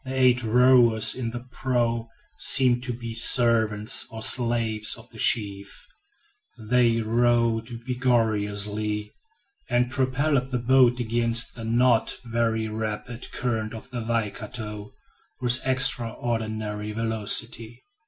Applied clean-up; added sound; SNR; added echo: none; none; none; none.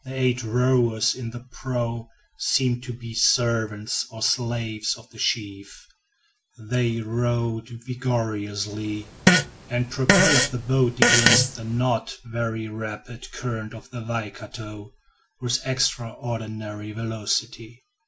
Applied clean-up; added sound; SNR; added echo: none; Fart; -5 dB; none.